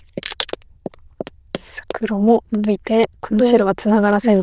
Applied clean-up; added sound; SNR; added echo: neural diffusion model UNIVERSE++.